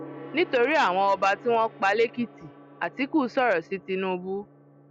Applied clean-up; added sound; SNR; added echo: none; Gong; 19 dB; none.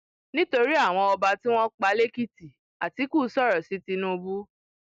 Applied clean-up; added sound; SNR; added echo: none; none; none; none.